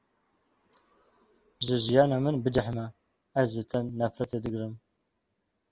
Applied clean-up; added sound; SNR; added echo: none; none; none; none.